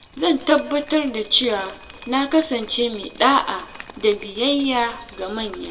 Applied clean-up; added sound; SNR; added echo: none; Drip; 20 dB; reverberation time 1.3 s.